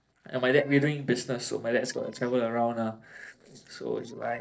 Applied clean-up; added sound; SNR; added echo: neural separator model SepFormer DNS4.